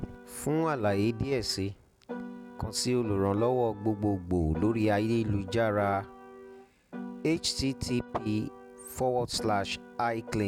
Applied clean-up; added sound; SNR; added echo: none; Piano; 15 dB; none.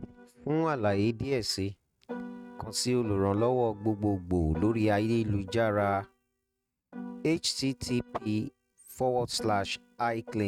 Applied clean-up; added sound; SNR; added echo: neural mask model RNNoise.